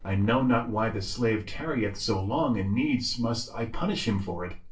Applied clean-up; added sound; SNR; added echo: neural separator model SepFormer DNS4.